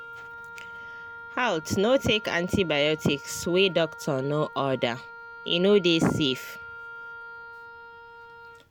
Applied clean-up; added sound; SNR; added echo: none; Wind instrument, woodwind instrument; 15 dB; none.